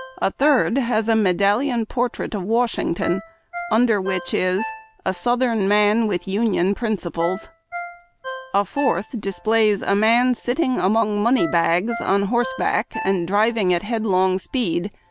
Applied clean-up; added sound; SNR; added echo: none; Ringtone; 15 dB; none.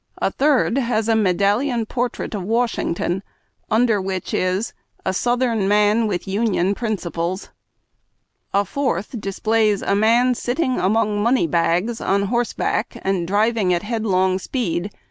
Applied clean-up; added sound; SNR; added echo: none; none; none; none.